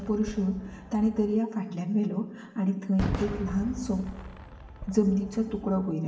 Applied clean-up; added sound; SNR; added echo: none; Fireworks; 11 dB; reverberation time 1.1 s.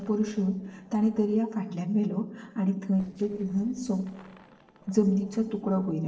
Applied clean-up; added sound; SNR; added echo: neural separator model SepFormer DNS4.